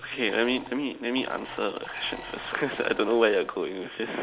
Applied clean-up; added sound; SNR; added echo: none; Mechanisms; 18 dB; none.